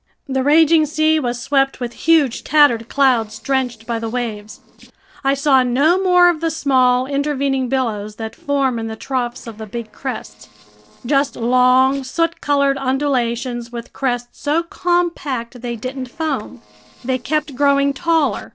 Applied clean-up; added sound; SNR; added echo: neural separator model SepFormer DNS4.